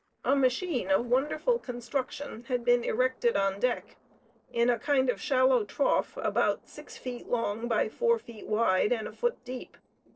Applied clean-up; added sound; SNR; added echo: neural separator model SepFormer DNS4.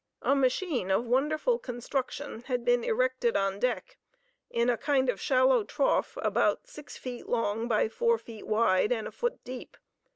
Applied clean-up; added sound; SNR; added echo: none; none; none; none.